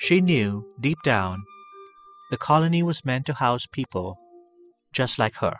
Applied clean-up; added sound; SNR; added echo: classical method spectral subtraction.